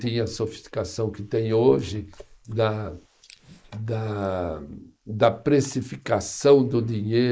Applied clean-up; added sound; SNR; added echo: neural mask model Resemble Enhance denoiser.